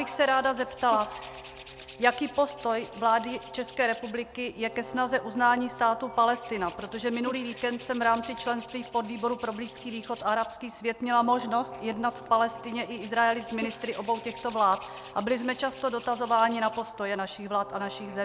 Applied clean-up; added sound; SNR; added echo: none; Hands + Brass instrument; 16 dB; none.